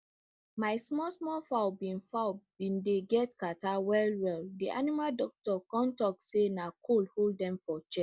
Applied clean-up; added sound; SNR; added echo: none; none; none; none.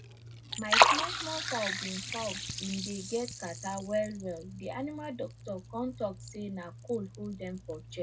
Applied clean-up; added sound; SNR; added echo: none; Liquid; -3 dB; reverberation time 0.3 s.